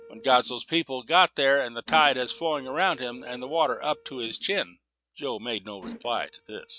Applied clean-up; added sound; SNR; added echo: neural mask model RNNoise.